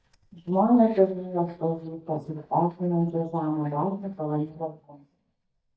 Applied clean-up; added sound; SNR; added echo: neural mask model DeepFilterNet 3.